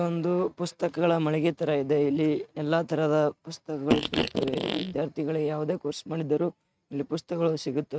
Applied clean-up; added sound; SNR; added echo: neural mask model RNNoise.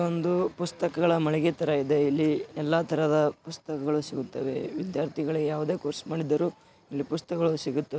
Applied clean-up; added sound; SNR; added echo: none; none; none; none.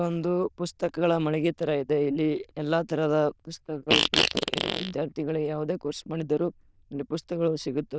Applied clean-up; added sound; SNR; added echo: neural diffusion model UNIVERSE++.